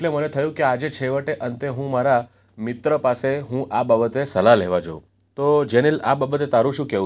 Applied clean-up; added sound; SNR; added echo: none; none; none; none.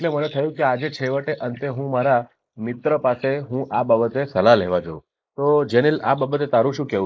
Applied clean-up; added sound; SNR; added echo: neural mask model Resemble Enhance denoiser.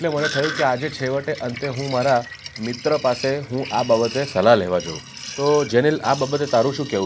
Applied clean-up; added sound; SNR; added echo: none; Sink (filling or washing); 13 dB; none.